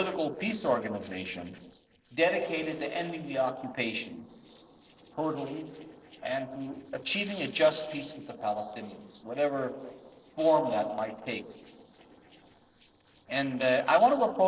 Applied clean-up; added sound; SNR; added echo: neural separator model SepFormer DNS4.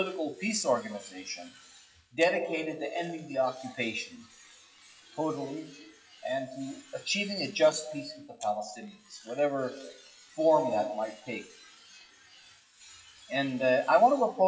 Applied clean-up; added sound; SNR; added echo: classical method WPE with log-MMSE.